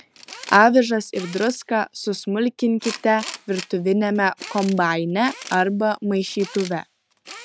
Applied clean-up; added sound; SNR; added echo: none; Tools; 18 dB; none.